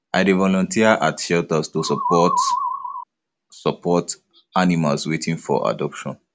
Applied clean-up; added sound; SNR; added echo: none; Musical instrument; 1 dB; none.